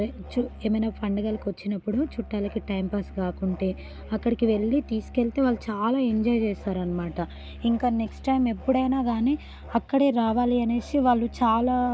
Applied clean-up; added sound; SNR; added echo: none; Musical instrument; 16 dB; none.